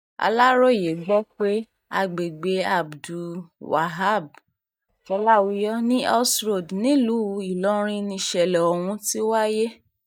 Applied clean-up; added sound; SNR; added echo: neural mask model DeepFilterNet 3.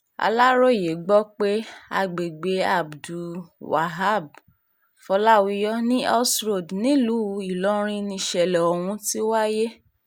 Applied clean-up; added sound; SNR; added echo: none; none; none; none.